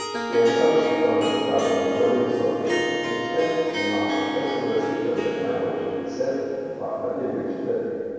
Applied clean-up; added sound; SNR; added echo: none; Harp; 4 dB; reverberation time 2.2 s.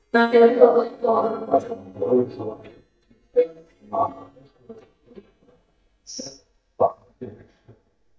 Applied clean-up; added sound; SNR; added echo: neural mask model DeepFilterNet 3.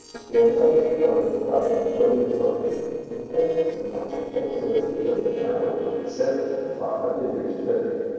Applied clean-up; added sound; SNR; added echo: neural separator model SepFormer DNS4.